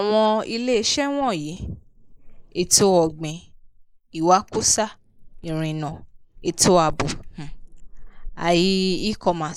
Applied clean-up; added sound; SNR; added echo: neural mask model Resemble Enhance denoiser.